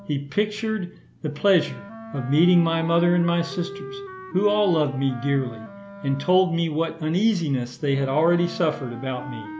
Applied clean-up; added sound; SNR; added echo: none; Wind instrument, woodwind instrument; 16 dB; none.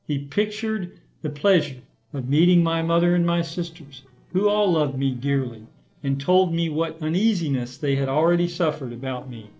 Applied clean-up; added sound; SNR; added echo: neural separator model SepFormer DNS4.